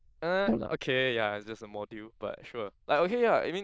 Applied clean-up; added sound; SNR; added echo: neural diffusion model UNIVERSE++.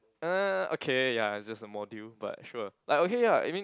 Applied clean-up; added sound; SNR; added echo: none; none; none; none.